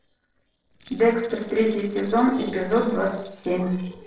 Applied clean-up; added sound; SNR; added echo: neural separator model SepFormer DNS4.